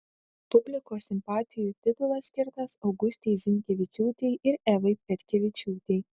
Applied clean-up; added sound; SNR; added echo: none; none; none; none.